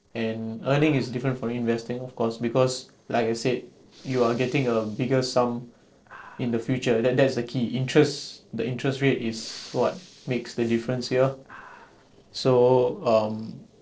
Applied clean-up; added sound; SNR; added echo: neural separator model SepFormer DNS4.